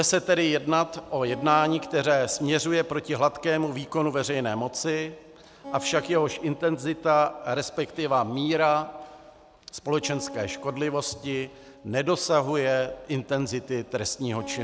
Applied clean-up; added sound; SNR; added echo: none; Acoustic guitar; 19 dB; none.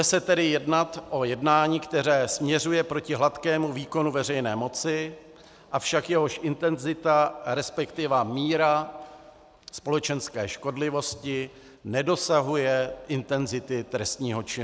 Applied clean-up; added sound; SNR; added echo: none; none; none; none.